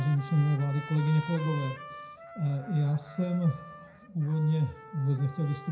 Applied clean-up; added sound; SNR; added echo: none; Trumpet; 15 dB; reverberation time 0.5 s.